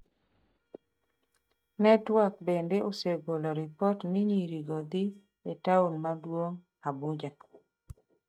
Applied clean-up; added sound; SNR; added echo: neural mask model DeepFilterNet 3.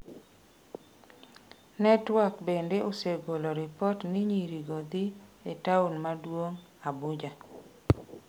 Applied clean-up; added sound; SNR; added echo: none; none; none; none.